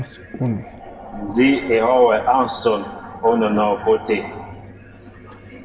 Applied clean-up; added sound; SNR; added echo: none; Clock; 15 dB; reverberation time 0.8 s.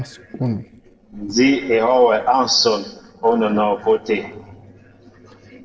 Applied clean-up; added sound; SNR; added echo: neural separator model SepFormer DNS4.